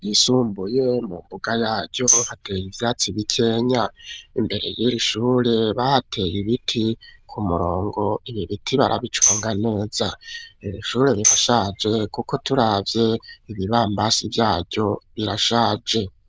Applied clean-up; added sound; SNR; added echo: neural diffusion model UNIVERSE++.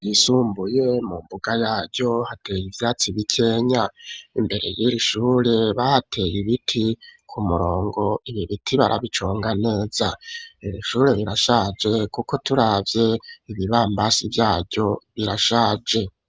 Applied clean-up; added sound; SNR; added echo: none; none; none; none.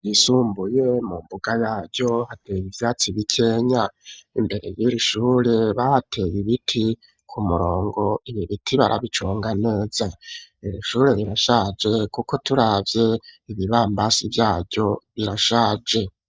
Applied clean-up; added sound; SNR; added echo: neural mask model DeepFilterNet 3.